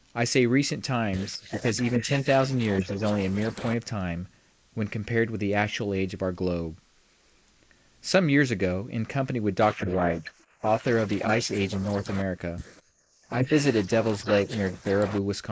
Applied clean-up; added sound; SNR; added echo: neural mask model Resemble Enhance denoiser.